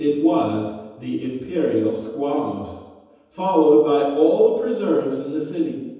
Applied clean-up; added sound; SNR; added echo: none; none; none; reverberation time 1.1 s.